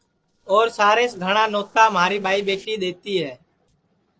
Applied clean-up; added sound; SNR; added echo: neural separator model SepFormer DNS4.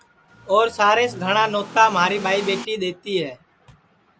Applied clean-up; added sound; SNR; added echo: none; Accelerating, revving, vroom / Car; 14 dB; none.